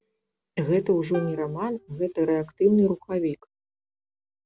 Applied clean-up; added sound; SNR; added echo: none; Plucked string instrument; 18 dB; none.